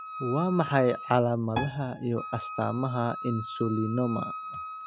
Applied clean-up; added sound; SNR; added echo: none; Wind instrument, woodwind instrument + Piano; 10 dB; none.